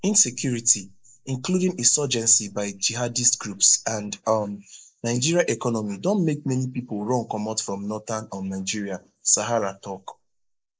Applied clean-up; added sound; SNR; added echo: neural mask model Resemble Enhance denoiser.